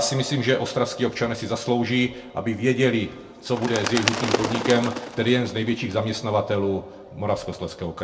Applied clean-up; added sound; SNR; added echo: none; Bird; 6 dB; reverberation time 0.2 s.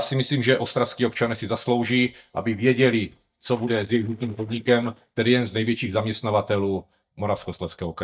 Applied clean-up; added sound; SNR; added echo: neural mask model DeepFilterNet 3.